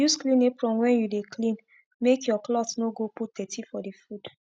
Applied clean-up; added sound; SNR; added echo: none; none; none; none.